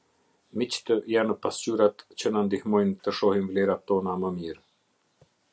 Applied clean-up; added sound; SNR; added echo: none; none; none; none.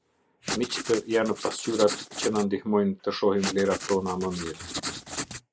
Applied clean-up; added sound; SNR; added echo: neural mask model Resemble Enhance denoiser.